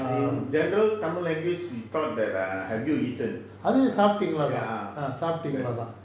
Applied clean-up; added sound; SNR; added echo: none; none; none; none.